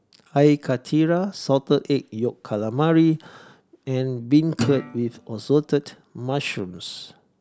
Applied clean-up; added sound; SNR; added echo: none; Guitar; 9 dB; none.